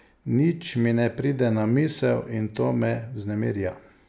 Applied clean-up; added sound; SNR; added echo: none; none; none; none.